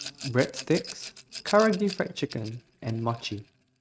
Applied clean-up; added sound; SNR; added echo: neural mask model RNNoise.